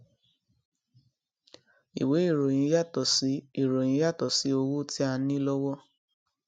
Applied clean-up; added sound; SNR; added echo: none; none; none; none.